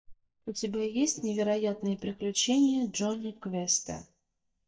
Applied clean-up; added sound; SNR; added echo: neural mask model DeepFilterNet 3.